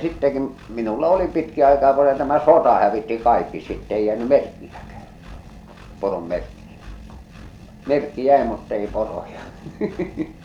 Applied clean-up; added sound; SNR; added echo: none; Engine; 19 dB; none.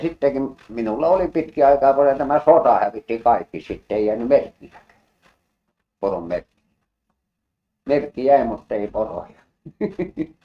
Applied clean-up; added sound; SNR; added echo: neural mask model RNNoise.